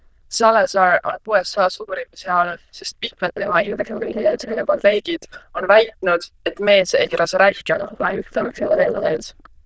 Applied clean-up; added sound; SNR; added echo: neural diffusion model UNIVERSE++.